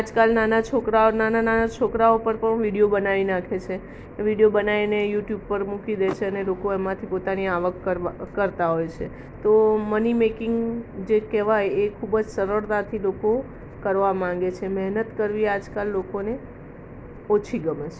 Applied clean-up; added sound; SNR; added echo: none; Door / Car; 20 dB; none.